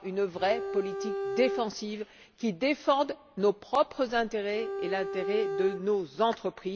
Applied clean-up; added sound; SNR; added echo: none; Bowed string instrument; 5 dB; none.